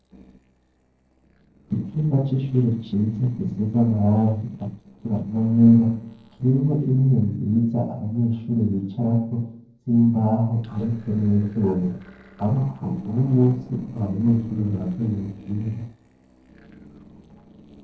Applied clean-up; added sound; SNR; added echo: neural separator model SepFormer DNS4.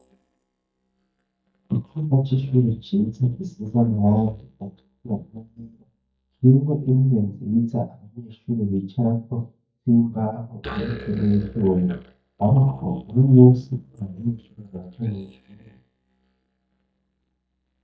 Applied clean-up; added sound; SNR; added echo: neural mask model DeepFilterNet 3.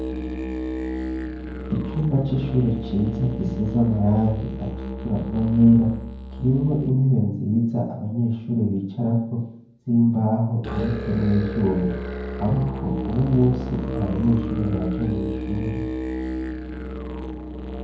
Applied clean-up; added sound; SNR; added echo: none; Musical instrument; 8 dB; reverberation time 0.9 s.